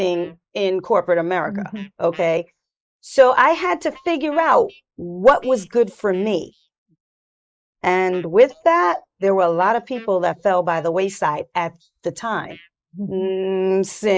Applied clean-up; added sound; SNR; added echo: neural mask model Resemble Enhance denoiser.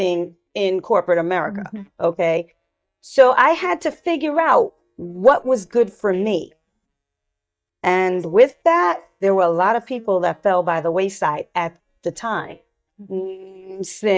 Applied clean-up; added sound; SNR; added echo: neural mask model DeepFilterNet 3.